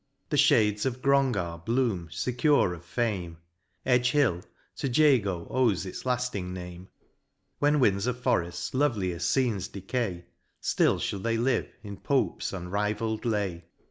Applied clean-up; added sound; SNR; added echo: none; none; none; none.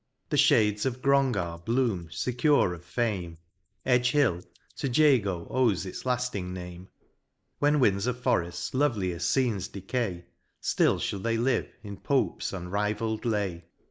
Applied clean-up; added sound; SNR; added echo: neural mask model Resemble Enhance denoiser.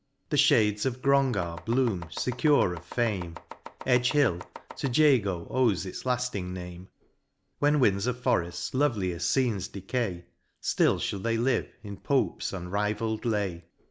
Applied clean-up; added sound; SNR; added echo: none; Domestic sounds, home sounds; 15 dB; none.